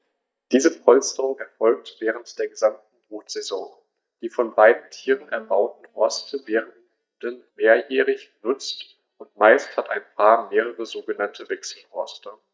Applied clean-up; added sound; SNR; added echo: neural mask model DeepFilterNet 3.